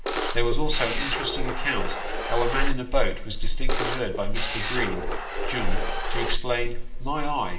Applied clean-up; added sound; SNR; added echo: none; Camera; 7 dB; reverberation time 0.6 s.